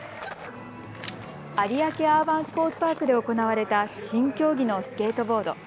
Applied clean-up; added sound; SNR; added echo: none; none; none; none.